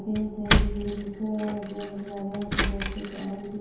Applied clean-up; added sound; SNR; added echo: none; Keys jangling; -3 dB; reverberation time 1.0 s.